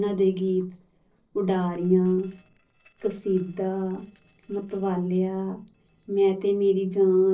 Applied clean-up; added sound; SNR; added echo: neural separator model SepFormer DNS4.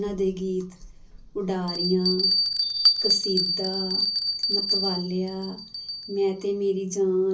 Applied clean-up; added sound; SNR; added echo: none; Bell; 0 dB; reverberation time 0.5 s.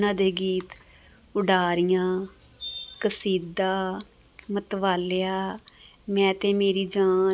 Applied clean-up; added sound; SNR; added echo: none; none; none; none.